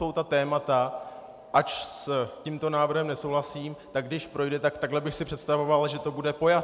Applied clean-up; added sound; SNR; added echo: none; none; none; none.